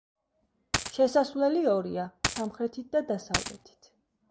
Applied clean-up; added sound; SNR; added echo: none; Coin (dropping); 1 dB; none.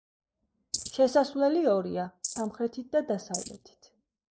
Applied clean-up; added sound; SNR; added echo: neural mask model Resemble Enhance denoiser.